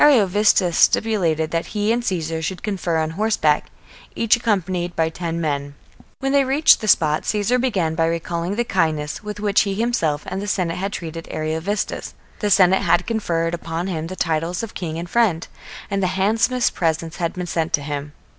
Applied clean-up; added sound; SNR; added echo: none; none; none; none.